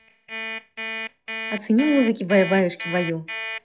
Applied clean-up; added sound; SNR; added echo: classical method log-MMSE.